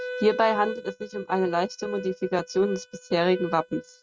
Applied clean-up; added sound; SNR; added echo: neural mask model RNNoise.